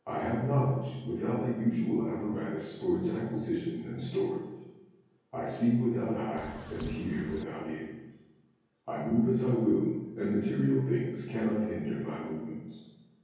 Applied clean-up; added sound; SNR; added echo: none; Bird; 13 dB; reverberation time 1.3 s.